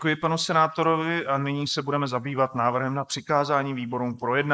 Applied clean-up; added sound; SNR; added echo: neural mask model Resemble Enhance denoiser.